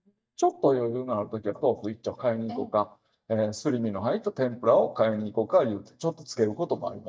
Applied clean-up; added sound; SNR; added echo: neural mask model DeepFilterNet 3.